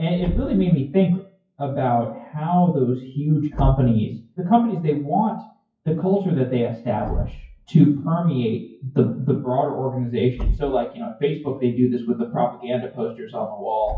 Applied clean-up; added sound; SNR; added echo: classical method WPE with log-MMSE.